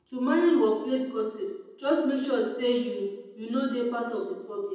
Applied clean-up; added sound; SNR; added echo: none; none; none; reverberation time 0.9 s.